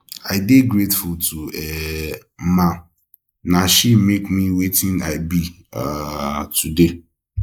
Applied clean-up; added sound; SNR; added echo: neural mask model Resemble Enhance denoiser.